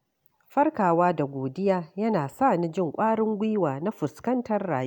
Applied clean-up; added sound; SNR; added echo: none; none; none; none.